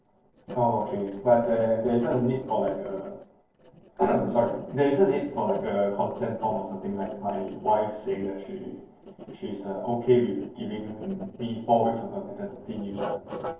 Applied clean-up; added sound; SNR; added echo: neural separator model SepFormer DNS4.